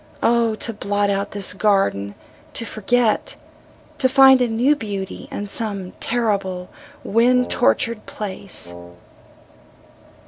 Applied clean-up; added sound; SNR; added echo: none; Wind instrument, woodwind instrument; 15 dB; none.